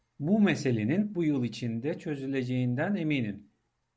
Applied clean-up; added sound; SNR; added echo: none; none; none; none.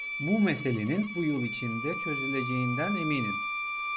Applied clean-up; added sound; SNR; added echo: none; Bowed string instrument; 4 dB; none.